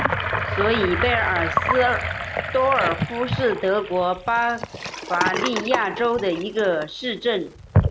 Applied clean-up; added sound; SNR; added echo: none; Sink (filling or washing) / Gurgling; 2 dB; none.